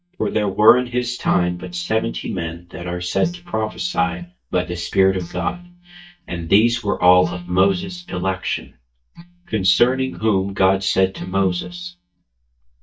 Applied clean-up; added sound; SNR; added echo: neural mask model DeepFilterNet 3.